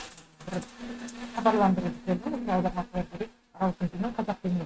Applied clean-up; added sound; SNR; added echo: neural mask model RNNoise.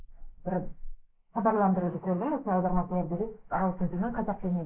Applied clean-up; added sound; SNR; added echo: neural mask model Resemble Enhance denoiser.